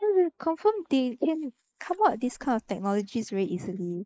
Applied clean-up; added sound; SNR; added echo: neural mask model Resemble Enhance denoiser.